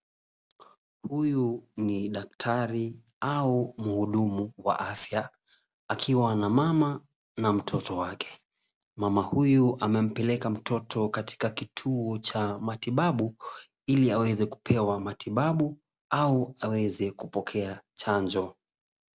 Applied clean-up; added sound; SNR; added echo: none; none; none; none.